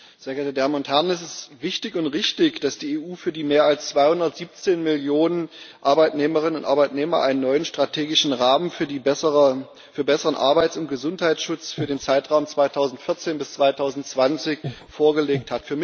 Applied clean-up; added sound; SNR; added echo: none; Breathing; 11 dB; none.